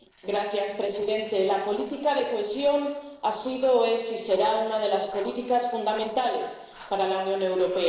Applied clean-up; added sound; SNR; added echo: neural separator model SepFormer DNS4.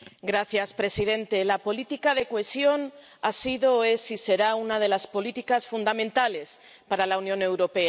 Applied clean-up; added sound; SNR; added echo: none; none; none; none.